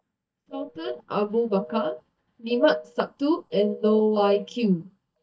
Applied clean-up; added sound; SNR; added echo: neural mask model DeepFilterNet 3.